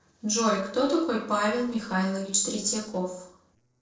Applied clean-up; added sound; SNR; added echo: neural separator model SepFormer DNS4.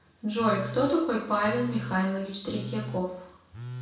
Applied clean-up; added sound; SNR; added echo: none; Telephone; 12 dB; reverberation time 0.5 s.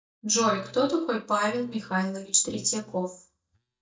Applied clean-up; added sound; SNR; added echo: neural mask model DeepFilterNet 3.